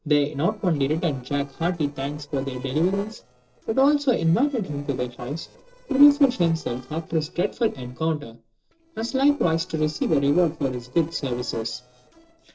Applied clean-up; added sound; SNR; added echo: neural separator model SepFormer DNS4.